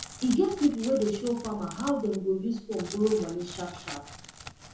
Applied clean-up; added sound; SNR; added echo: none; Crackle; 15 dB; reverberation time 0.7 s.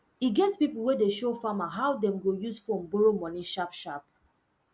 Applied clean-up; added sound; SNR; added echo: none; none; none; none.